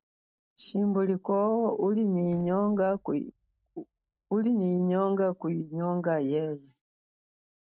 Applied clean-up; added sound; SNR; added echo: neural separator model SepFormer DNS4.